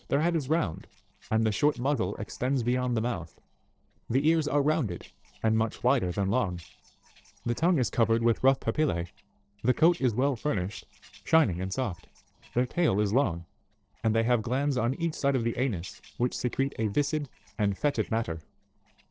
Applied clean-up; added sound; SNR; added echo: neural separator model SepFormer DNS4.